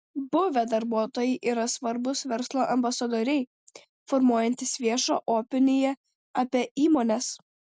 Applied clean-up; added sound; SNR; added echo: none; none; none; none.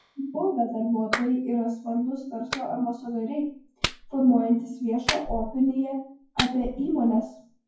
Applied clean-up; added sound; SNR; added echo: classical method WPE with log-MMSE.